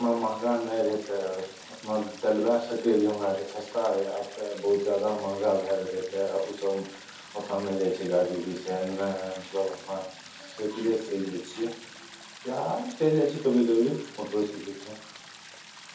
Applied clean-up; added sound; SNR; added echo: none; Stream; 18 dB; reverberation time 0.6 s.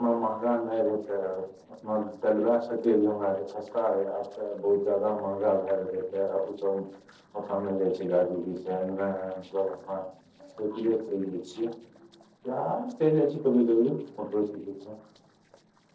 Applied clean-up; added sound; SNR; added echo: neural separator model SepFormer DNS4.